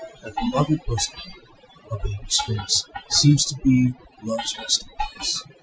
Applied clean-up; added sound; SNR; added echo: classical method Wiener filter.